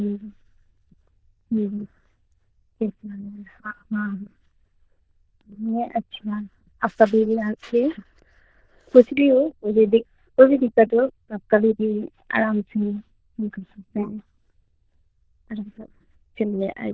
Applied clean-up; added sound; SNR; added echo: neural diffusion model UNIVERSE++.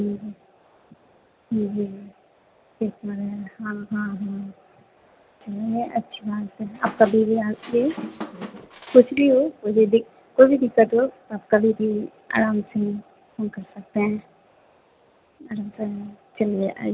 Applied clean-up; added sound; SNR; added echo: none; Squeak; 13 dB; none.